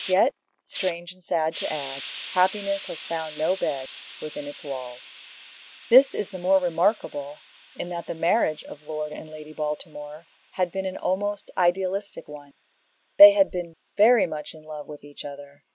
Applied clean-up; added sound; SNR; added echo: none; Hiss; 16 dB; none.